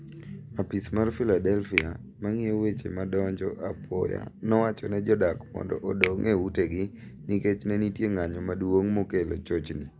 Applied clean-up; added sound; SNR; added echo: none; Finger snapping; 10 dB; none.